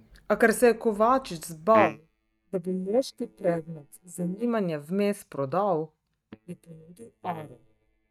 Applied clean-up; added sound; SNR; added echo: neural mask model DeepFilterNet 3.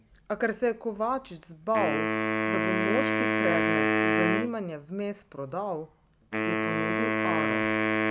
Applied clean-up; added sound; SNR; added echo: none; Wind instrument, woodwind instrument; -4 dB; none.